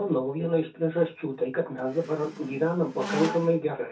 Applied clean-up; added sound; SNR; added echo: none; Squeak; 9 dB; reverberation time 0.3 s.